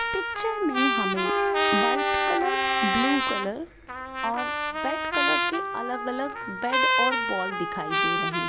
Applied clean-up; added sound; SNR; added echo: none; Trumpet + Wind instrument, woodwind instrument; -5 dB; none.